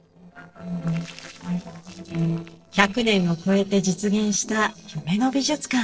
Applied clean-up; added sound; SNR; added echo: neural separator model SepFormer DNS4.